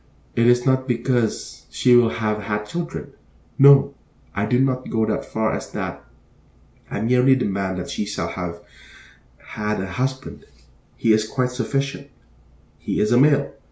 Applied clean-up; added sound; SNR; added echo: none; none; none; none.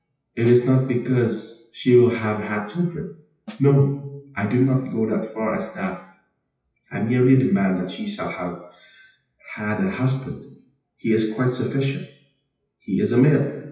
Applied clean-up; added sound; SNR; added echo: classical method WPE with log-MMSE.